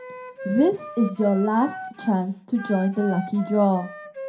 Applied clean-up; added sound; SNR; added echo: none; Wind instrument, woodwind instrument; 13 dB; reverberation time 0.3 s.